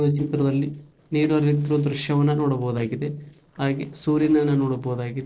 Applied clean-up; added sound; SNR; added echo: neural separator model SepFormer DNS4.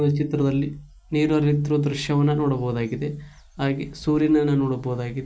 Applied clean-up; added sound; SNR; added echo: none; none; none; none.